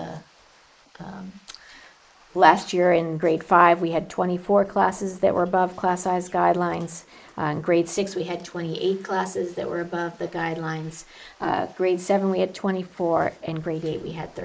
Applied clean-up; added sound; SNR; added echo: neural mask model Resemble Enhance denoiser.